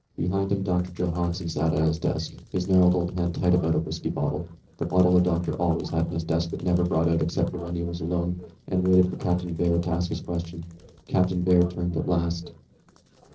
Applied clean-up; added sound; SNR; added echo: neural separator model SepFormer DNS4.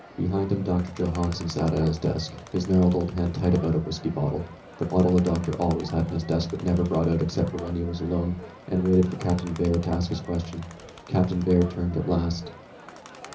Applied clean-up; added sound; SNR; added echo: none; Crowd; 19 dB; reverberation time 0.5 s.